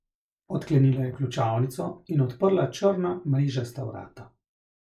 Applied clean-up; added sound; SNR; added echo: neural mask model Resemble Enhance denoiser.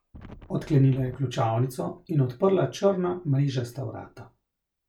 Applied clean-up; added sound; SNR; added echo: none; Wind; 18 dB; none.